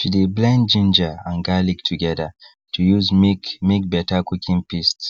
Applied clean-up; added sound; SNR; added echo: none; none; none; none.